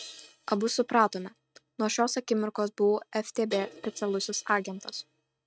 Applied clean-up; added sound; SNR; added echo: neural mask model RNNoise.